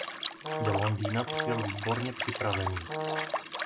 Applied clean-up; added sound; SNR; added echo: none; Liquid + Brass instrument; 1 dB; none.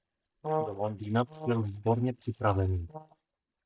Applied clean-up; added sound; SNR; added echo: neural mask model DeepFilterNet 3.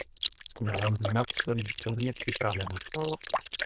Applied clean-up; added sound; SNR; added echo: neural diffusion model UNIVERSE++.